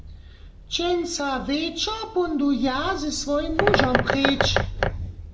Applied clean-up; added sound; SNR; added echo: none; Bird; 2 dB; reverberation time 0.7 s.